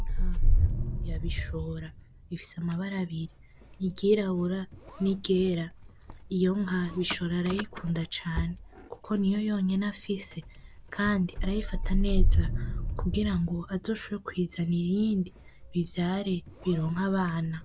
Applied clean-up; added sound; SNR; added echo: none; Engine starting / Motor vehicle (road); 1 dB; none.